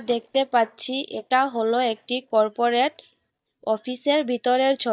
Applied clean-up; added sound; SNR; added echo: neural mask model DeepFilterNet 3.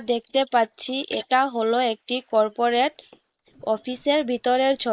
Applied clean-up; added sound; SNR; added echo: neural mask model Resemble Enhance denoiser.